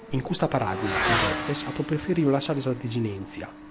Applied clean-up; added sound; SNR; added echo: none; Motorcycle / Accelerating, revving, vroom; 4 dB; none.